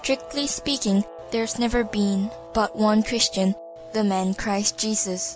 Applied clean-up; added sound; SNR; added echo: none; Guitar; 17 dB; none.